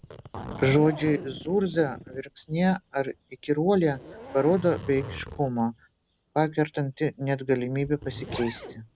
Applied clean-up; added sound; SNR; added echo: none; Zipper (clothing); 15 dB; none.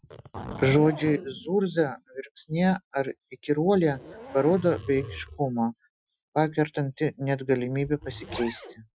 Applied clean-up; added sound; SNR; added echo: classical method Wiener filter.